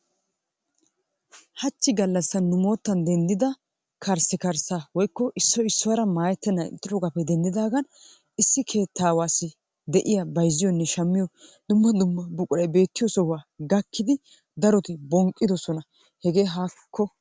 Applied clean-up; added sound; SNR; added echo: none; none; none; none.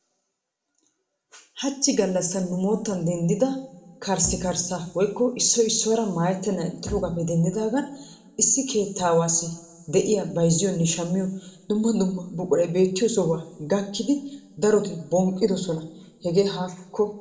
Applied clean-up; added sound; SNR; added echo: none; Bowed string instrument; 15 dB; reverberation time 0.7 s.